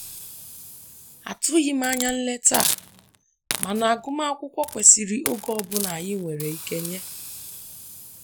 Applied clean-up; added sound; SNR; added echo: none; Hiss; 8 dB; none.